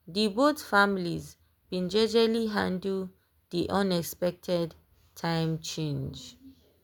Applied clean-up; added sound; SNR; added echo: none; none; none; none.